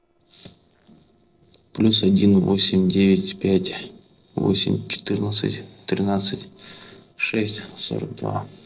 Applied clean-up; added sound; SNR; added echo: neural separator model SepFormer DNS4.